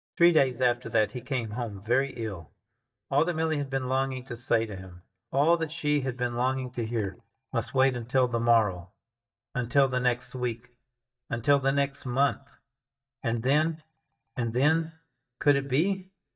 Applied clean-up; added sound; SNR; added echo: neural mask model DeepFilterNet 3.